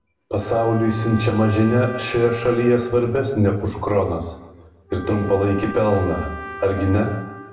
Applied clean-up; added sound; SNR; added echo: none; Trumpet; 15 dB; reverberation time 0.9 s.